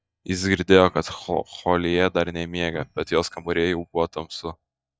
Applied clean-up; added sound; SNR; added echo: neural mask model DeepFilterNet 3.